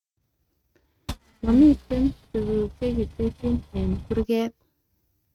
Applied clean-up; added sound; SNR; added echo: neural mask model RNNoise.